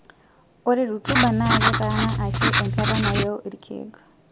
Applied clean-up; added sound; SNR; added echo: none; Writing; -4 dB; none.